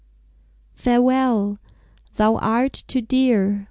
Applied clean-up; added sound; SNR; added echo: none; none; none; none.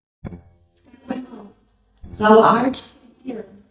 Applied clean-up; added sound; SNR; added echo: neural mask model DeepFilterNet 3.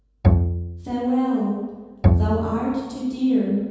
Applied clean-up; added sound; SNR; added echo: none; Bowed string instrument; -2 dB; reverberation time 1.2 s.